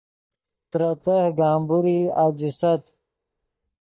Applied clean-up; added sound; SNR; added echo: neural mask model DeepFilterNet 3.